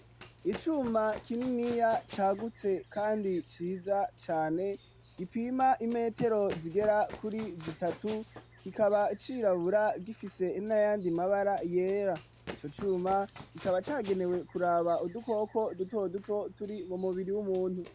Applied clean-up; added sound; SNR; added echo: none; Run; 19 dB; none.